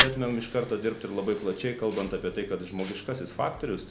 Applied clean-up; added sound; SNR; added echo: none; Fire; 2 dB; none.